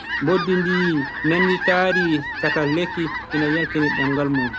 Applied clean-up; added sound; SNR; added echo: none; Fowl; 4 dB; none.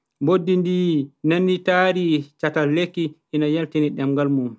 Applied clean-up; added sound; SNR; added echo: none; none; none; none.